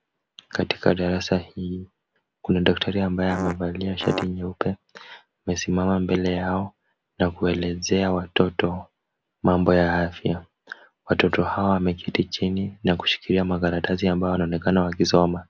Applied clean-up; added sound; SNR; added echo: none; Fart; 6 dB; none.